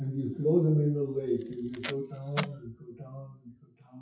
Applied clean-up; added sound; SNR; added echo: classical method WPE with log-MMSE.